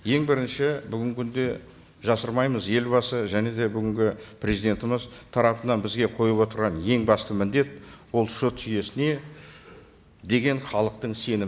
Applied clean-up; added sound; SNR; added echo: none; none; none; none.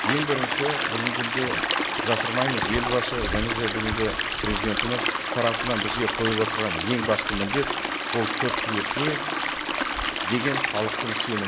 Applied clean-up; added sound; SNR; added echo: none; Stream; -2 dB; none.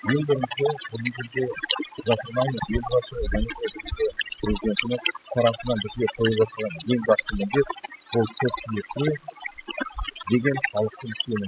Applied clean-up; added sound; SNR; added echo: classical method spectral subtraction.